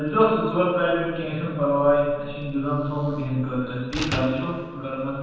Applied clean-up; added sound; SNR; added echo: none; Slam; 15 dB; reverberation time 1.2 s.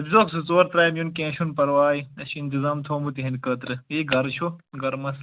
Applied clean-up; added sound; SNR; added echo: none; none; none; none.